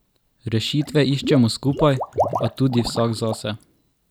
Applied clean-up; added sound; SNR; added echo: none; Water / Liquid; 8 dB; none.